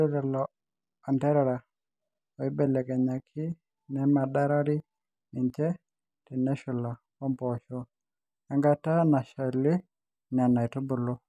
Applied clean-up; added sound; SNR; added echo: none; none; none; none.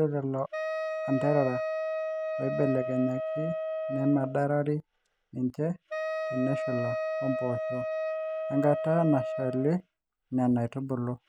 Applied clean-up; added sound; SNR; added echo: none; Wind instrument, woodwind instrument; 3 dB; none.